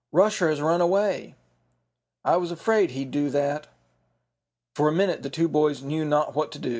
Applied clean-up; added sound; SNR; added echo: none; none; none; none.